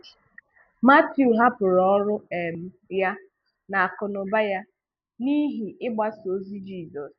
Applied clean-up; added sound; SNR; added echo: none; none; none; none.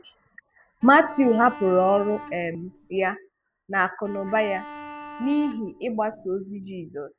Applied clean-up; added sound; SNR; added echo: none; Bowed string instrument; 16 dB; none.